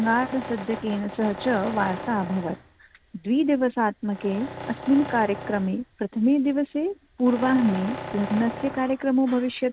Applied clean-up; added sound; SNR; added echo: none; Tools; 13 dB; none.